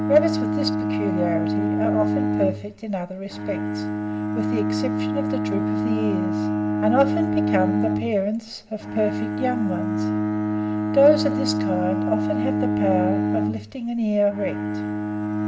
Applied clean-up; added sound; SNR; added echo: none; Bowed string instrument; -1 dB; reverberation time 0.4 s.